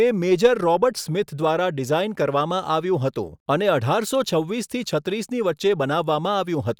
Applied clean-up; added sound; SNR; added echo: none; none; none; none.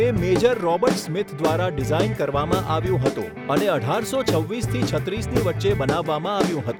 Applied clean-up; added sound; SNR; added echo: none; Guitar / Drum; 3 dB; none.